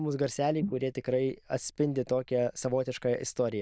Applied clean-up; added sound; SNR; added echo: neural diffusion model UNIVERSE++.